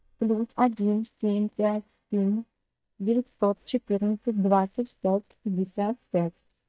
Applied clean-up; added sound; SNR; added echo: neural mask model DeepFilterNet 3.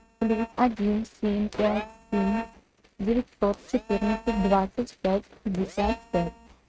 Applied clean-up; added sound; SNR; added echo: neural mask model RNNoise.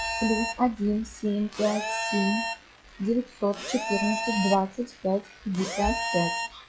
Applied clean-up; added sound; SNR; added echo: classical method log-MMSE.